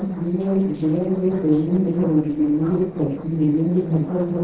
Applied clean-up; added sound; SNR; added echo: neural separator model SepFormer DNS4.